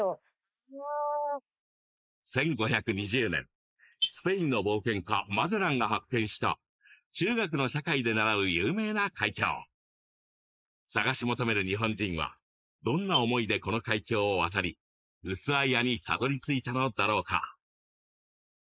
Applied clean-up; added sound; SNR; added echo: neural mask model Resemble Enhance denoiser.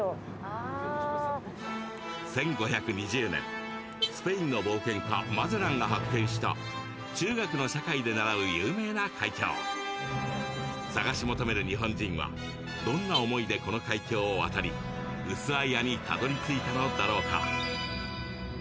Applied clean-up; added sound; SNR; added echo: none; Alarm / Car; 17 dB; none.